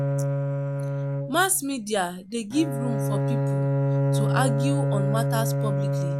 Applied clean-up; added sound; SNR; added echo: none; Bowed string instrument; -5 dB; none.